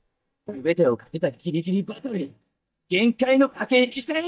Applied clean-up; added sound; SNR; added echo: neural mask model DeepFilterNet 3.